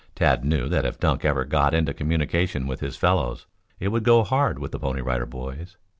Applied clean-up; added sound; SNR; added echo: none; none; none; none.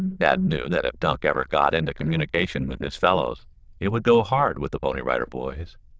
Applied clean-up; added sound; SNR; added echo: neural diffusion model UNIVERSE++.